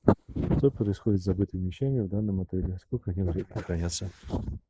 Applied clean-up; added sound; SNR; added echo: neural mask model Resemble Enhance denoiser.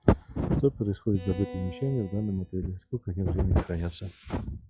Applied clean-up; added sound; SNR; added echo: classical method log-MMSE.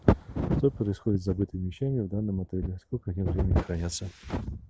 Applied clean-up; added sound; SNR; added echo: none; none; none; none.